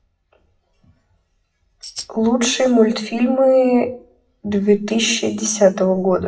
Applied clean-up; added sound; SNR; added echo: classical method WPE with log-MMSE.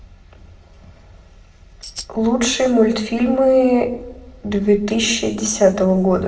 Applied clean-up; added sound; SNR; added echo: none; Tambourine; 14 dB; reverberation time 0.6 s.